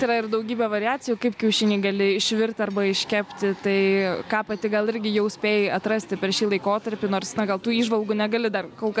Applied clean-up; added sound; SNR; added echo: none; none; none; none.